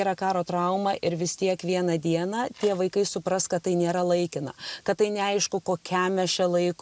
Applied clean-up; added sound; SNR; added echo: none; none; none; none.